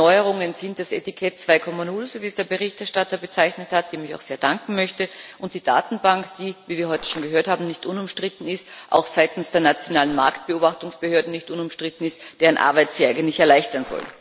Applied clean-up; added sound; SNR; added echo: none; Crushing; 17 dB; none.